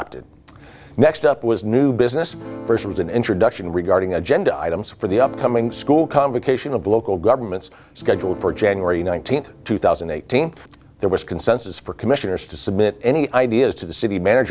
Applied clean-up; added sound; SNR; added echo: none; Acoustic guitar / Strum; 17 dB; none.